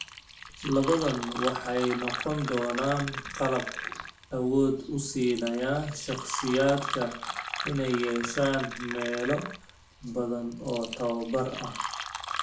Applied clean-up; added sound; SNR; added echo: none; Fill (with liquid); 8 dB; reverberation time 0.3 s.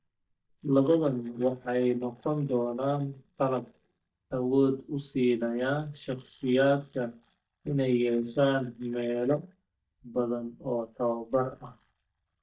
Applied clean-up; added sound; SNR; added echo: neural mask model DeepFilterNet 3.